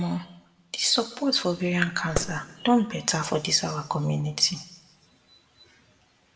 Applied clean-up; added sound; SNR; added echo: none; Fireworks; 11 dB; reverberation time 0.8 s.